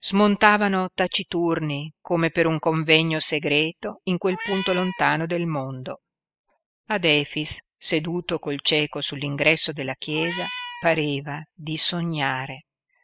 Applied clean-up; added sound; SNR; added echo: classical method spectral subtraction.